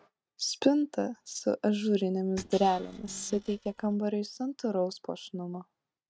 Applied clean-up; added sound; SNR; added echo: neural mask model RNNoise.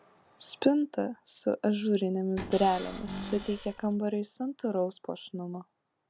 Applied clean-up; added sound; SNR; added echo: none; Cupboard open or close / Door; 10 dB; none.